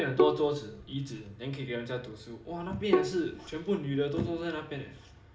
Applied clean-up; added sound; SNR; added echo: none; Bowed string instrument; 0 dB; reverberation time 0.5 s.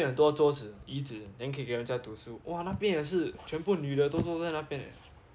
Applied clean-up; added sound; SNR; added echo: none; none; none; none.